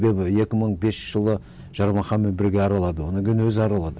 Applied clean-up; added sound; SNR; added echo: none; none; none; none.